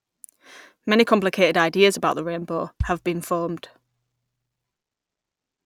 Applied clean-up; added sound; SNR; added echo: none; Bass drum; 13 dB; none.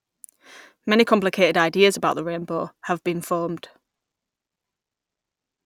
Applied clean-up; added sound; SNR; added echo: none; none; none; none.